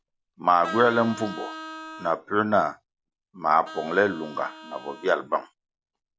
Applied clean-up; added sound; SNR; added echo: none; Vehicle horn, car horn, honking; 16 dB; none.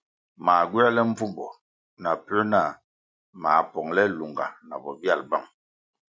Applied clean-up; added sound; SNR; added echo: none; none; none; none.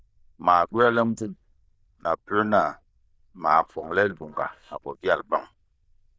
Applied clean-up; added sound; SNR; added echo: neural diffusion model UNIVERSE++.